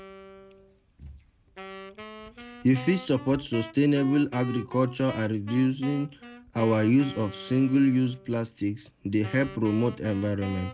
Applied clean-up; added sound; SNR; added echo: none; Wind instrument, woodwind instrument; 17 dB; none.